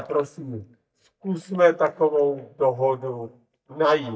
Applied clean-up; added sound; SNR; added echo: neural mask model DeepFilterNet 3.